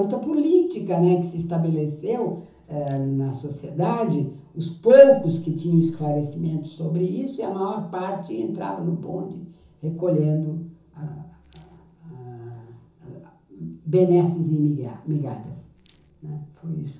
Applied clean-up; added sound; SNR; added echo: none; Rattle; 20 dB; reverberation time 0.7 s.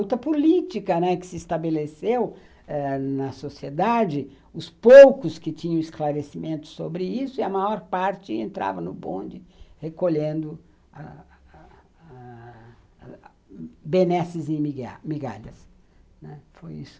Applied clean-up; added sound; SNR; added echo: none; none; none; none.